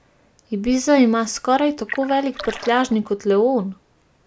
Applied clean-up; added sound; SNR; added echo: none; Splash, splatter; 14 dB; none.